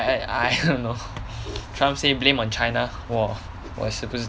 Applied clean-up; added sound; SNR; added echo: none; none; none; none.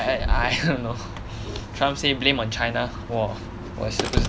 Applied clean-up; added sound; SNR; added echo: none; Slam; 4 dB; none.